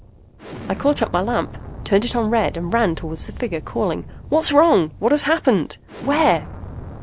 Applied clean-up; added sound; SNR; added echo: none; Explosion; 13 dB; none.